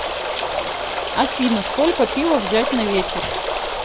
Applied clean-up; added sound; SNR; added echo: none; Stream; 2 dB; none.